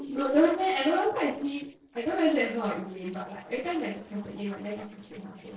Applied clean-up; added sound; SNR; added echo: neural separator model SepFormer DNS4.